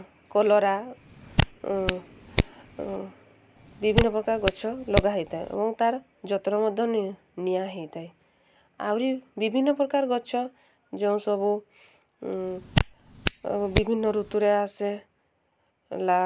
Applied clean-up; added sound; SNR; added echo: none; Hands; 1 dB; none.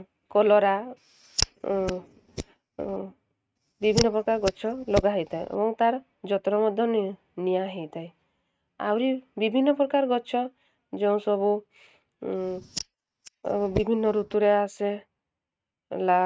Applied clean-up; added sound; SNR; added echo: neural mask model RNNoise.